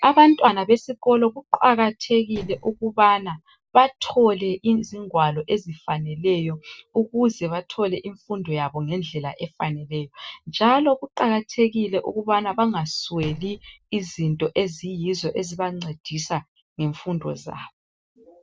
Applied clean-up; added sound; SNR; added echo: neural separator model SepFormer DNS4.